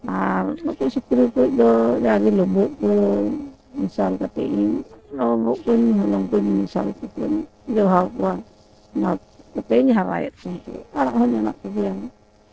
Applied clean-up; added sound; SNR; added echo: neural separator model SepFormer DNS4.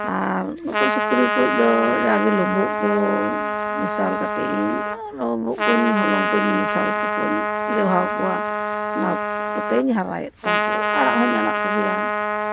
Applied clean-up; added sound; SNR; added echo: none; Trumpet; 0 dB; none.